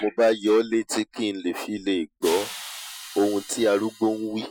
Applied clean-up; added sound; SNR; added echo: classical method Wiener filter.